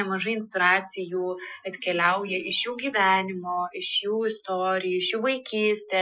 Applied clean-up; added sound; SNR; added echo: classical method Wiener filter.